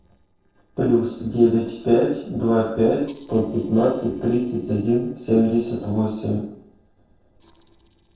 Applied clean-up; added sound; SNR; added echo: neural separator model SepFormer DNS4.